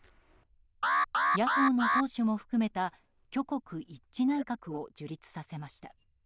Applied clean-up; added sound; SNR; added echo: neural diffusion model UNIVERSE++.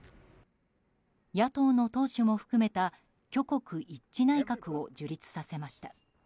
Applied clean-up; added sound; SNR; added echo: none; none; none; none.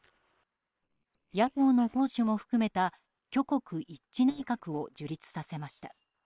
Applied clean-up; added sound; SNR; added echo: neural separator model SepFormer WHAM!.